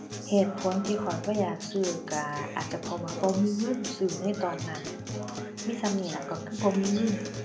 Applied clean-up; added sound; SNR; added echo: none; Acoustic guitar; 7 dB; reverberation time 0.5 s.